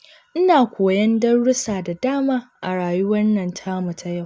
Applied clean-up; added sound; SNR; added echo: none; none; none; none.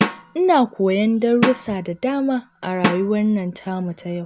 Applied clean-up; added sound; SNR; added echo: none; Drum; 7 dB; none.